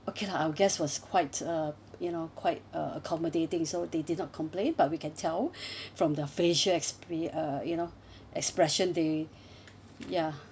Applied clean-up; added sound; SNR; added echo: none; none; none; none.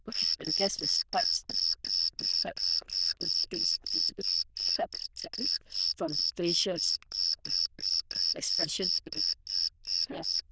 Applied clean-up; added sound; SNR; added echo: neural diffusion model UNIVERSE++.